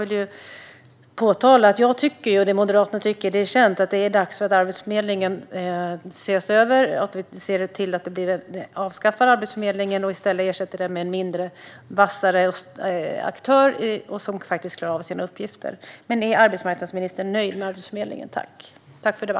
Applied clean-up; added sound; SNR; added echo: none; none; none; none.